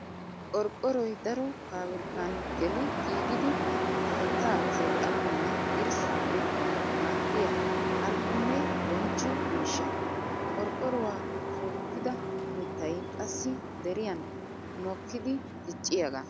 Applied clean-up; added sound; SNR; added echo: none; Truck; -3 dB; none.